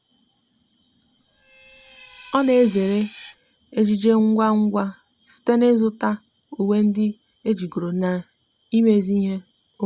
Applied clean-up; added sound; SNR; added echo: none; Screech; 20 dB; none.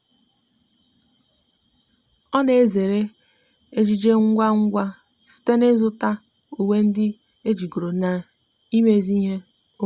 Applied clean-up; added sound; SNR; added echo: none; none; none; none.